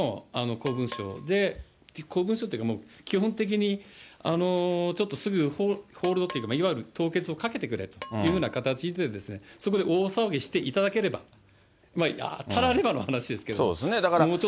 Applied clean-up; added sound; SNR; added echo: none; Percussion; 18 dB; none.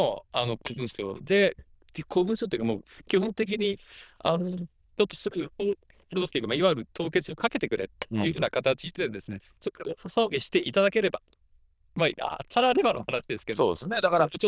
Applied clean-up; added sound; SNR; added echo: neural diffusion model UNIVERSE++.